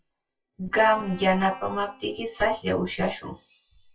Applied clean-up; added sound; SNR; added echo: classical method WPE with log-MMSE.